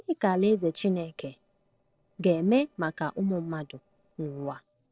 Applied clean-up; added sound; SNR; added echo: neural separator model SepFormer DNS4.